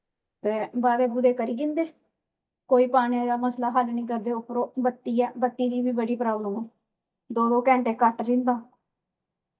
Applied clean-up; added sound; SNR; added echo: neural mask model DeepFilterNet 3.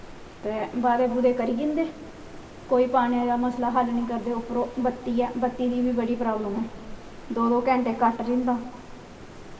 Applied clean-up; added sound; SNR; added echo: none; Stream; 16 dB; reverberation time 1.5 s.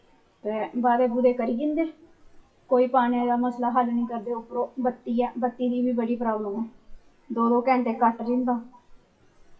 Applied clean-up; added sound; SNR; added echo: classical method WPE with log-MMSE.